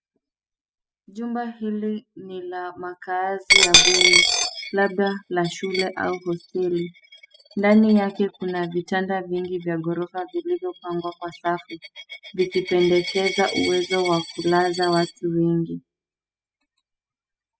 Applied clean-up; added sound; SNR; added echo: classical method spectral subtraction.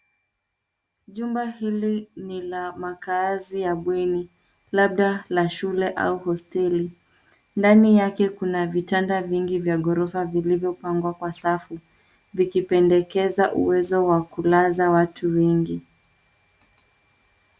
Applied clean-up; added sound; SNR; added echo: none; none; none; none.